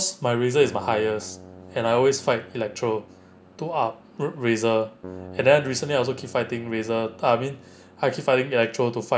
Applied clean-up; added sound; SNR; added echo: none; Keyboard (musical); 20 dB; none.